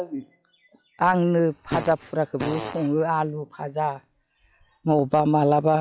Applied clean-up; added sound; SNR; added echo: classical method log-MMSE.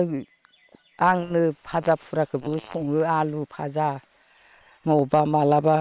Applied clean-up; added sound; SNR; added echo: neural separator model SepFormer WHAM!.